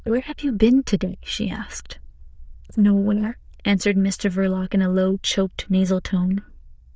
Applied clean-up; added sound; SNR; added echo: neural diffusion model UNIVERSE++.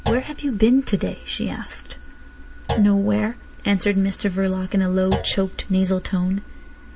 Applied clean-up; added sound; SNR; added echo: none; Thump, thud; 11 dB; none.